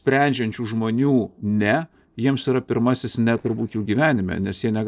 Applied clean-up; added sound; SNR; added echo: neural separator model SepFormer DNS4.